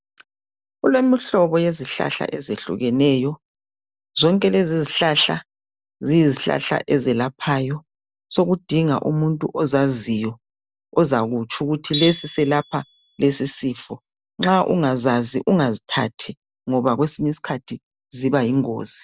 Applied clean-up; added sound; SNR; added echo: none; Tools; 12 dB; none.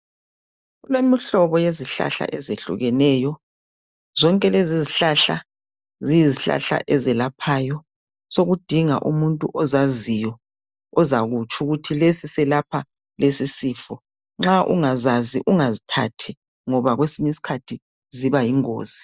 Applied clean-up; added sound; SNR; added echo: neural mask model DeepFilterNet 3.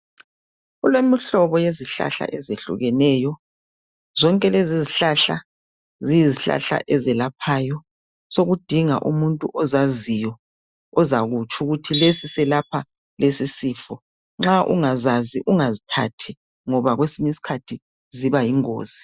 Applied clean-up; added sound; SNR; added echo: classical method Wiener filter.